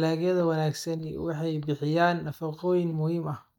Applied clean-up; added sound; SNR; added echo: neural mask model DeepFilterNet 3.